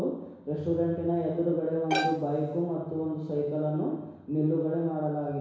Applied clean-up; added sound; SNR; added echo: none; Bowed string instrument; 3 dB; reverberation time 1.1 s.